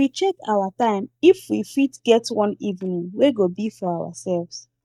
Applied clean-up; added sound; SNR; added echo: neural mask model DeepFilterNet 3.